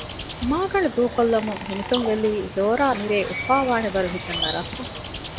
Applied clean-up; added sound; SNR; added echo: none; Bird; 9 dB; none.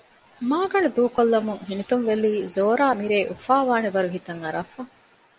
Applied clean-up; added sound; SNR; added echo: none; none; none; none.